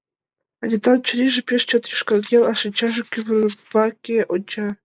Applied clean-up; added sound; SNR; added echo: neural mask model Resemble Enhance denoiser.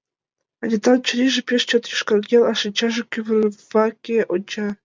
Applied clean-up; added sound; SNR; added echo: none; none; none; none.